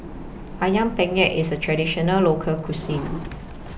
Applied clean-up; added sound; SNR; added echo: none; Drawer open or close; 14 dB; none.